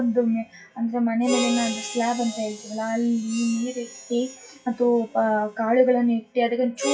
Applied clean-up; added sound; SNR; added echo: classical method WPE with log-MMSE.